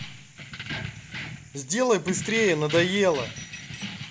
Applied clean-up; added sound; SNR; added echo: none; Keys jangling; 9 dB; none.